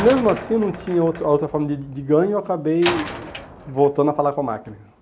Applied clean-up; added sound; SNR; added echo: none; Slam; 12 dB; none.